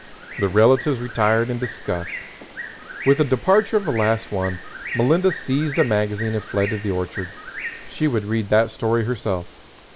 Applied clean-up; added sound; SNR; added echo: none; Bird; 13 dB; none.